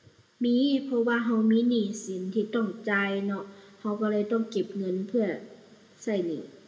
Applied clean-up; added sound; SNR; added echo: none; none; none; reverberation time 1.0 s.